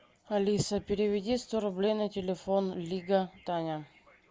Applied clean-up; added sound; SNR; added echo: none; none; none; none.